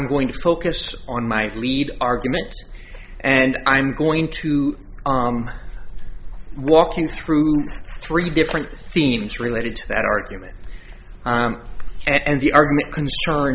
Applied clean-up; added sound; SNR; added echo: none; none; none; none.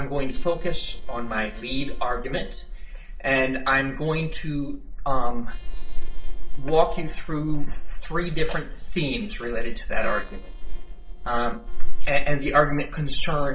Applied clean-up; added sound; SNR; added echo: neural separator model SepFormer DNS4.